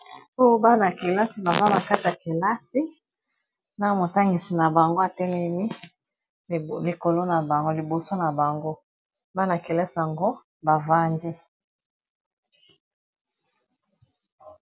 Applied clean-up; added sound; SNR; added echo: none; none; none; none.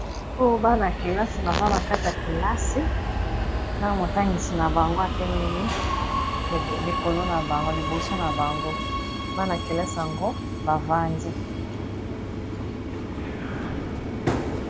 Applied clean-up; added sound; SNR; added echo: none; Subway, metro, underground; 0 dB; none.